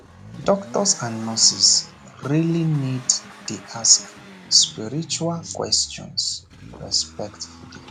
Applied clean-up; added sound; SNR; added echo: none; Accelerating, revving, vroom; 19 dB; none.